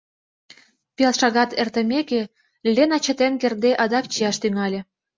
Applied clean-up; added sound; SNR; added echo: none; none; none; none.